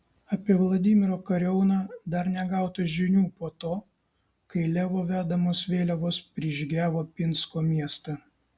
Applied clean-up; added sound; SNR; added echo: none; none; none; none.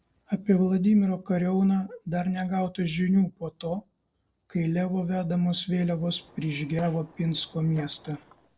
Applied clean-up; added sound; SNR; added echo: neural separator model SepFormer DNS4.